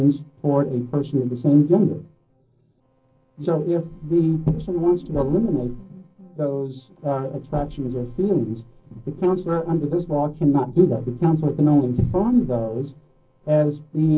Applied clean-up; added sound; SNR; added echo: neural separator model SepFormer DNS4.